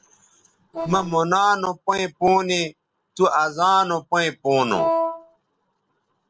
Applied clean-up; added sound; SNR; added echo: neural separator model SepFormer DNS4.